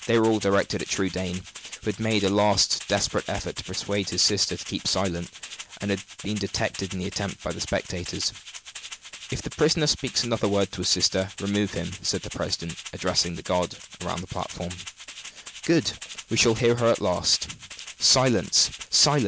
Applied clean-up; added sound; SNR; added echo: none; Rattle (instrument); 15 dB; none.